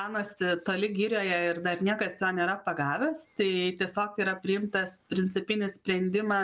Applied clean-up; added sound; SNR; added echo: none; none; none; none.